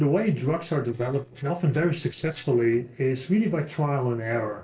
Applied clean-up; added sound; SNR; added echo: neural separator model SepFormer DNS4.